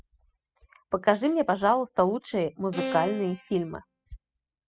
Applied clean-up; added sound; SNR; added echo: classical method spectral subtraction.